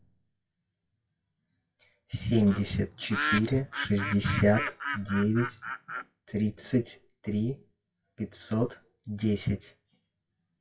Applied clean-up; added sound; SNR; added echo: classical method WPE with log-MMSE.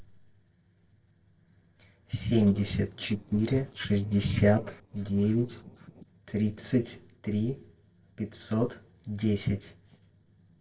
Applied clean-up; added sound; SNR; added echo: neural separator model SepFormer DNS4.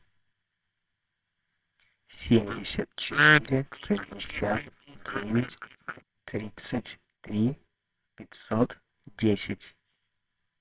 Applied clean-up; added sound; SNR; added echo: neural separator model SepFormer WHAMR!.